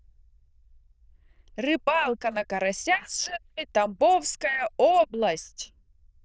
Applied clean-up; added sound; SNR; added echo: neural diffusion model UNIVERSE++.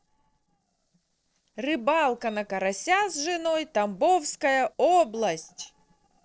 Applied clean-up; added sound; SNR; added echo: neural separator model SepFormer DNS4.